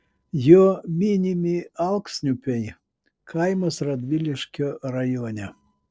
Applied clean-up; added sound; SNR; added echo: neural separator model SepFormer DNS4.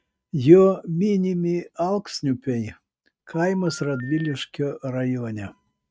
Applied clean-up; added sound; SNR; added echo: neural mask model RNNoise.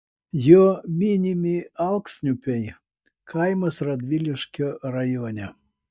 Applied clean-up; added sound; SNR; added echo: neural mask model DeepFilterNet 3.